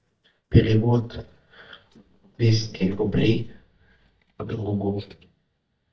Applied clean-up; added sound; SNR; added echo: neural mask model DeepFilterNet 3.